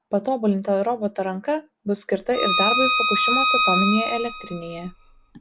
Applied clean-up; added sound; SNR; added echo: none; Bowed string instrument; -2 dB; none.